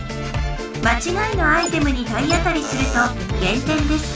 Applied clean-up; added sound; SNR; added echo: none; none; none; none.